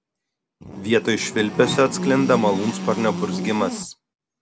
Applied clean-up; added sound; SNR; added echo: none; Buzz; 6 dB; none.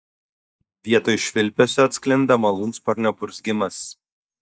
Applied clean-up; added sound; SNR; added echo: neural mask model DeepFilterNet 3.